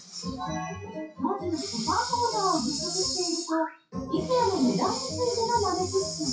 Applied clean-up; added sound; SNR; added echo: classical method WPE with log-MMSE.